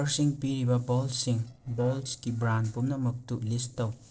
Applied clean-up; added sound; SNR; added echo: neural separator model SepFormer DNS4.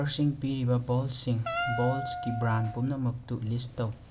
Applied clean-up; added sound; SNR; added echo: none; Wind instrument, woodwind instrument; 7 dB; none.